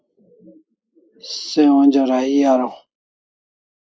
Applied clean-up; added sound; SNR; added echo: neural mask model Resemble Enhance denoiser.